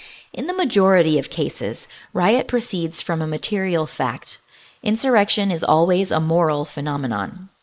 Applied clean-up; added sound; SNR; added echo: neural mask model Resemble Enhance denoiser.